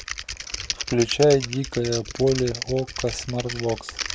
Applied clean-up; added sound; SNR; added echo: none; Typing; 8 dB; none.